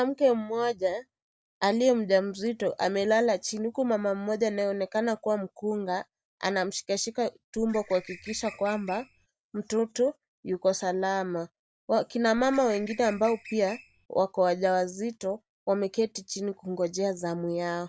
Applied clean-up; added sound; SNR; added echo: none; Bird; 17 dB; none.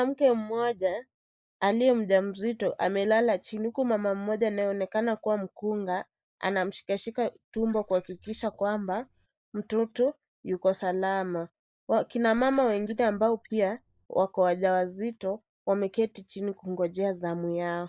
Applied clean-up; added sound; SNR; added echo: neural mask model Resemble Enhance denoiser.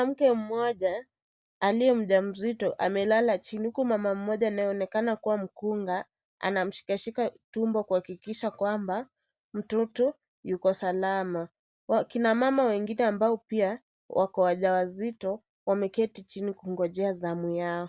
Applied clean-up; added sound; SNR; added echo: none; none; none; none.